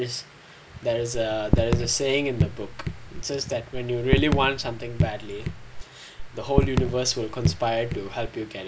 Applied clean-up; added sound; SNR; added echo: none; Raindrop / Drip; -1 dB; none.